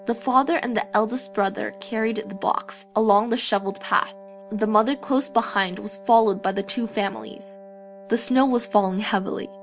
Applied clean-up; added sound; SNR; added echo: none; Wind instrument, woodwind instrument; 19 dB; none.